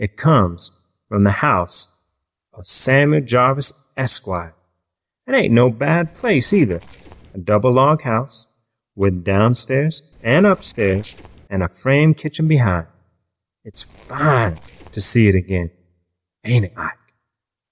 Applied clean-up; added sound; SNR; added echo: neural separator model SepFormer DNS4.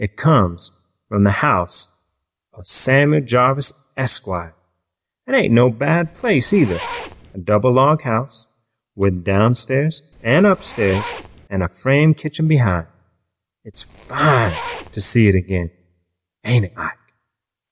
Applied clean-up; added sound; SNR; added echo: none; Zipper (clothing); 13 dB; none.